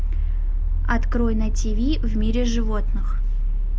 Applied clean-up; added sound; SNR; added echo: none; none; none; none.